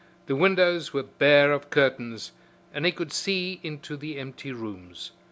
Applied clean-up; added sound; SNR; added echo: none; none; none; none.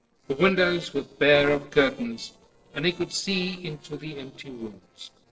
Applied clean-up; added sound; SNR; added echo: neural separator model SepFormer DNS4.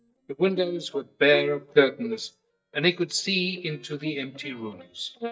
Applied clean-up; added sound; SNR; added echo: neural mask model DeepFilterNet 3.